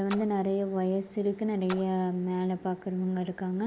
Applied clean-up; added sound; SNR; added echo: none; Splash, splatter; 19 dB; none.